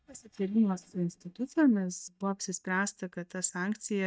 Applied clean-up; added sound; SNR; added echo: neural mask model DeepFilterNet 3.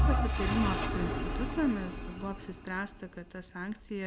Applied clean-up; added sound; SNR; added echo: none; Engine / Vehicle; -2 dB; none.